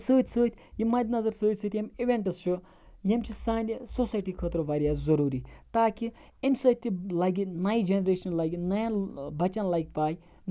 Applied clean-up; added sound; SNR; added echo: none; none; none; none.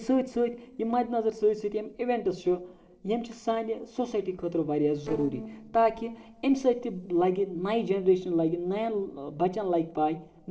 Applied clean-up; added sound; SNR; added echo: neural separator model SepFormer DNS4.